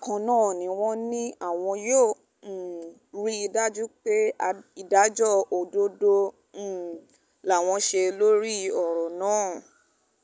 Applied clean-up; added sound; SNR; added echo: none; none; none; none.